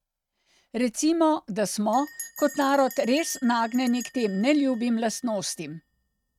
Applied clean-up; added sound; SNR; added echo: neural mask model RNNoise.